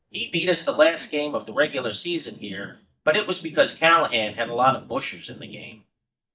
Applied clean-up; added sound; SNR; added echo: neural mask model DeepFilterNet 3.